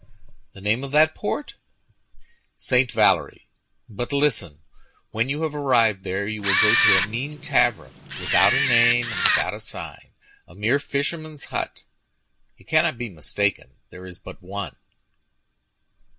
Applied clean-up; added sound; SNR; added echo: none; Camera; -3 dB; none.